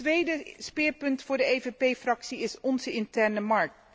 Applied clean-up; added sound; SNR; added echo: none; none; none; none.